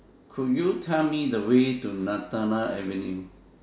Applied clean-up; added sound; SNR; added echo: none; none; none; none.